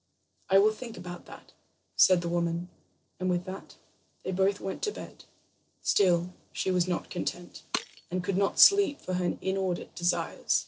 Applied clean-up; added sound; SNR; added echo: neural separator model SepFormer DNS4.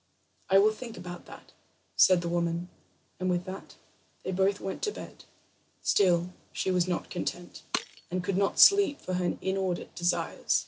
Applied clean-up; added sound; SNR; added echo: none; Shatter; 14 dB; none.